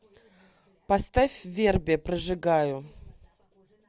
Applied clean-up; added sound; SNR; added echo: none; none; none; none.